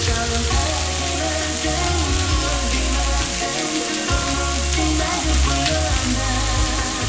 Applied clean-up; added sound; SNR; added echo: none; Water; 5 dB; reverberation time 0.8 s.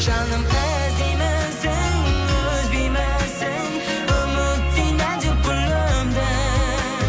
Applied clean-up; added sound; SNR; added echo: none; none; none; none.